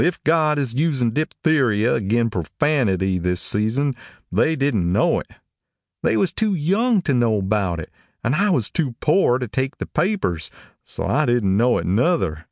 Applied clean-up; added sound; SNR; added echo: none; none; none; none.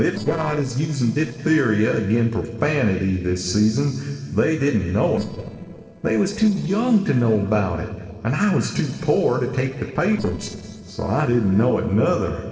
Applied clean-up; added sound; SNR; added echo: neural separator model SepFormer DNS4.